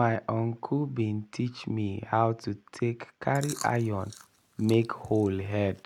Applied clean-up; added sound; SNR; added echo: none; Chewing, mastication; 18 dB; none.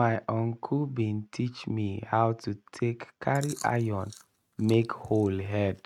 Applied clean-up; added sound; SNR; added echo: neural mask model RNNoise.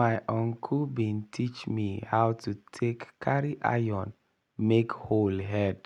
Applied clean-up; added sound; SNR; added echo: none; none; none; none.